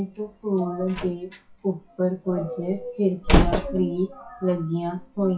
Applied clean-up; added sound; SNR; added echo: classical method WPE with log-MMSE.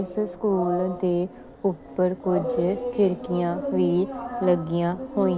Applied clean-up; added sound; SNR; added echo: none; none; none; none.